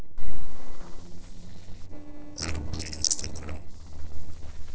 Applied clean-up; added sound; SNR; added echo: neural separator model SepFormer DNS4.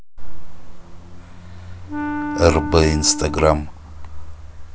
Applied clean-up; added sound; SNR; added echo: none; Wind instrument, woodwind instrument; 7 dB; none.